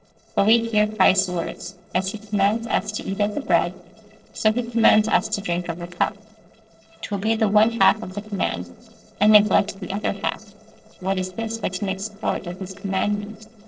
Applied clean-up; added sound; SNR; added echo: neural separator model SepFormer DNS4.